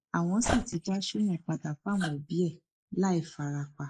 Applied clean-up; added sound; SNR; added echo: neural mask model Resemble Enhance denoiser.